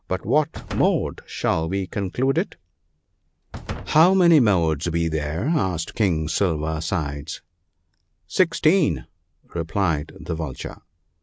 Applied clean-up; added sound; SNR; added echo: none; Slam; 15 dB; none.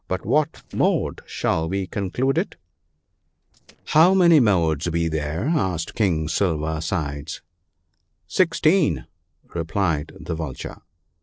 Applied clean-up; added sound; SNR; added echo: neural separator model SepFormer DNS4.